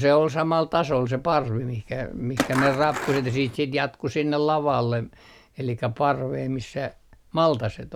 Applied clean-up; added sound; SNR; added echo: none; Skateboard; 5 dB; none.